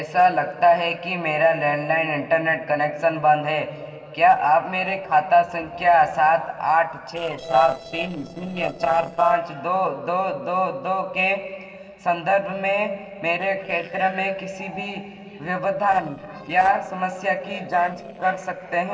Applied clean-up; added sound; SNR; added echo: neural separator model SepFormer DNS4.